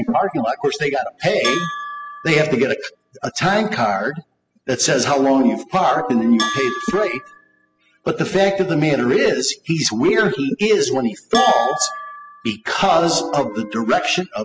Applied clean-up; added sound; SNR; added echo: classical method spectral subtraction.